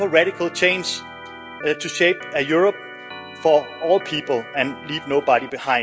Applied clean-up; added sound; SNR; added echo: none; Organ; 15 dB; none.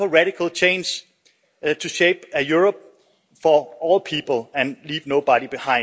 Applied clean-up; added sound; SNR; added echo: none; none; none; none.